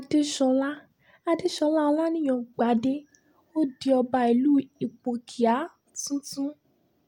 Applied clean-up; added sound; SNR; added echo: none; none; none; none.